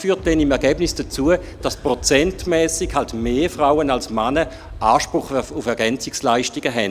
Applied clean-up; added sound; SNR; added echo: none; Thunder; 15 dB; none.